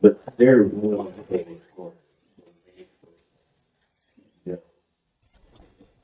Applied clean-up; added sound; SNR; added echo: neural mask model DeepFilterNet 3.